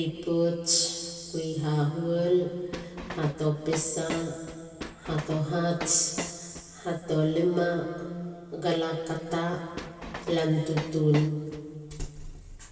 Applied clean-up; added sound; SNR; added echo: none; Train; 12 dB; reverberation time 2.2 s.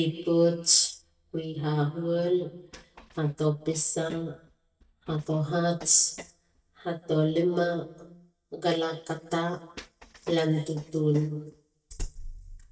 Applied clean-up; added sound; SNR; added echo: neural mask model DeepFilterNet 3.